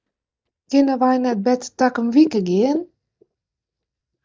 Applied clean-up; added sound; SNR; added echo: neural mask model DeepFilterNet 3.